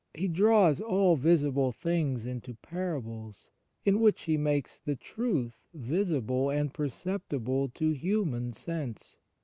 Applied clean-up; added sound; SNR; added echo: none; none; none; none.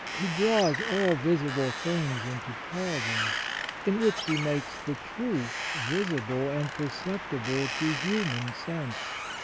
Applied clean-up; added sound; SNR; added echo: none; Wind; 5 dB; none.